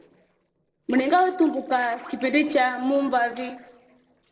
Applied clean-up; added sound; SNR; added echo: neural separator model SepFormer DNS4.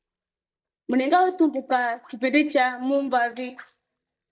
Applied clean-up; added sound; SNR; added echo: neural mask model DeepFilterNet 3.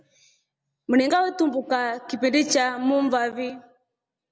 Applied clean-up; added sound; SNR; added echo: none; none; none; none.